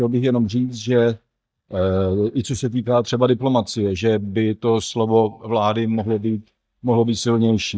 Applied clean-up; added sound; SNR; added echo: neural mask model DeepFilterNet 3.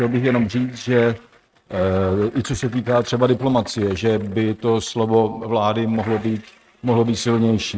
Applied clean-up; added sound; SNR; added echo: neural mask model RNNoise.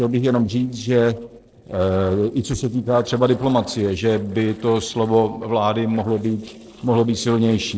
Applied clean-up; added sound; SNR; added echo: neural separator model SepFormer DNS4.